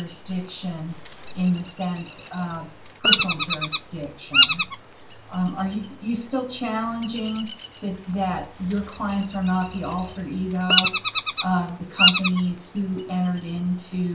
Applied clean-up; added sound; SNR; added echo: none; Bird vocalization, bird call, bird song; 0 dB; reverberation time 0.3 s.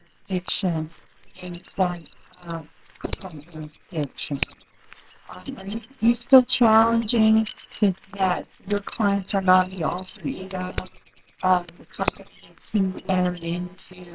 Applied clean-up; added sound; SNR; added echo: neural separator model SepFormer WHAMR!.